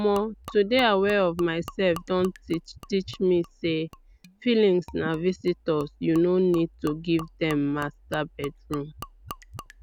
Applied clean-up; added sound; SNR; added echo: none; Gurgling / Liquid; 18 dB; none.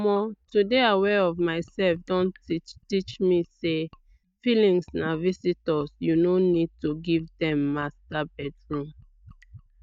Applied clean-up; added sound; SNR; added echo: neural mask model DeepFilterNet 3.